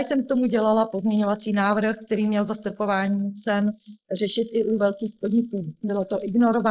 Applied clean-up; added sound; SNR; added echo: neural mask model Resemble Enhance denoiser.